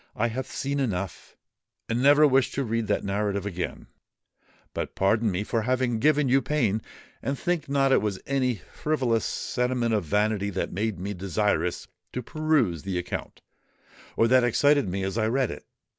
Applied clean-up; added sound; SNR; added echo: none; none; none; none.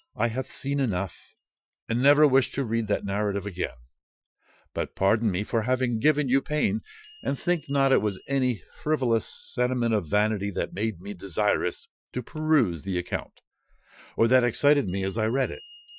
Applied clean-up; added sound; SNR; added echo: classical method Wiener filter.